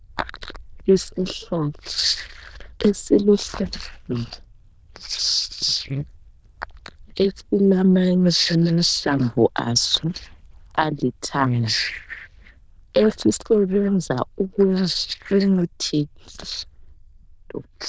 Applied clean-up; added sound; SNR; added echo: neural diffusion model UNIVERSE++.